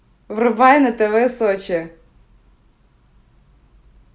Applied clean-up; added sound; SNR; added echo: none; none; none; none.